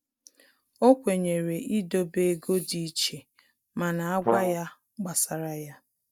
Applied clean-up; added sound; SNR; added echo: neural mask model DeepFilterNet 3.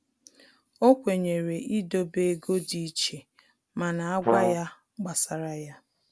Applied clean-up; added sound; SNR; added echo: none; Brass instrument; -2 dB; none.